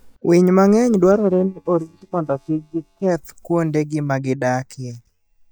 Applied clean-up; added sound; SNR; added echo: neural mask model DeepFilterNet 3.